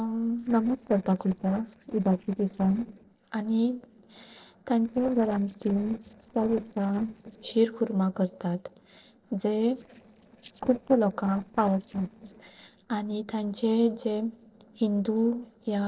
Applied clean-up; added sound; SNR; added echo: neural separator model SepFormer DNS4.